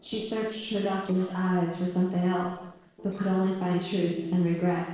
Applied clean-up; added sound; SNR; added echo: neural separator model SepFormer DNS4.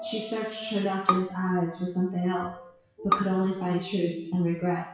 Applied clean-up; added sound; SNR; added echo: classical method WPE with log-MMSE.